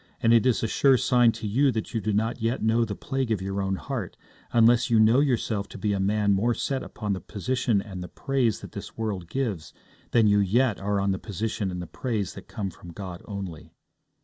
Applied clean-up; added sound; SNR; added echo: none; none; none; none.